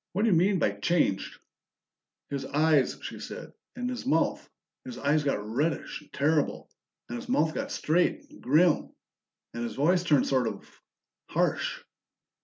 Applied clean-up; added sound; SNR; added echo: none; none; none; none.